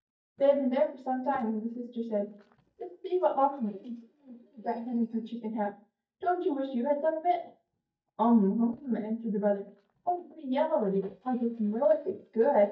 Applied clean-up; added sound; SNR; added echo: neural mask model DeepFilterNet 3.